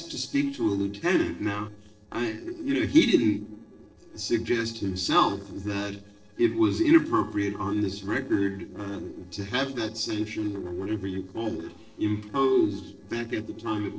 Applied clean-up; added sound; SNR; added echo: neural separator model SepFormer DNS4.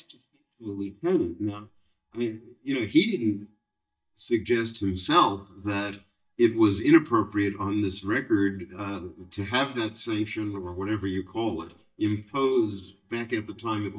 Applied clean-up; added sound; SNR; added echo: neural mask model DeepFilterNet 3.